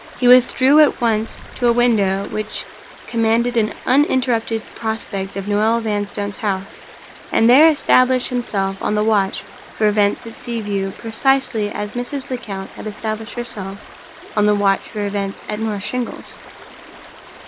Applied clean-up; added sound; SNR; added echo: none; Stream; 19 dB; none.